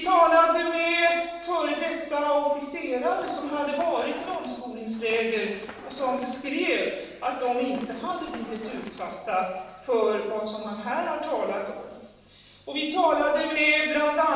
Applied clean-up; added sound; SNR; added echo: none; Run; 18 dB; reverberation time 0.9 s.